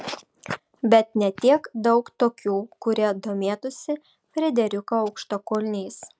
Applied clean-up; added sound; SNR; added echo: none; none; none; none.